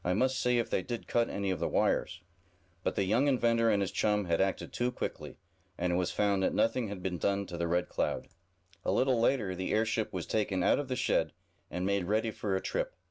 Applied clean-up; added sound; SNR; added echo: none; none; none; none.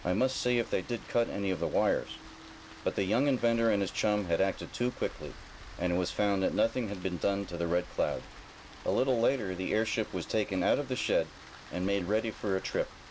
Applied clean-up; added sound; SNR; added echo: none; Rain; 18 dB; none.